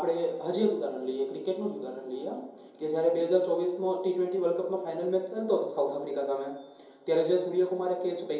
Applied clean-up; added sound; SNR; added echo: none; none; none; reverberation time 2.8 s.